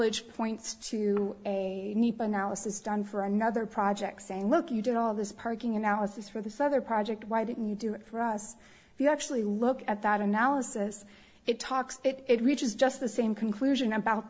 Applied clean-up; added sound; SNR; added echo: none; none; none; none.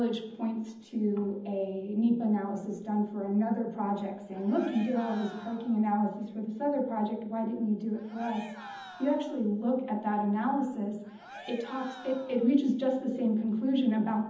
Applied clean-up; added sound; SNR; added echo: none; Cheering; 17 dB; reverberation time 0.8 s.